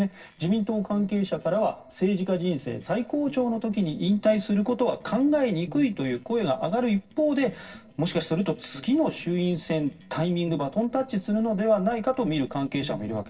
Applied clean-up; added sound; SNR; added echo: neural separator model SepFormer DNS4.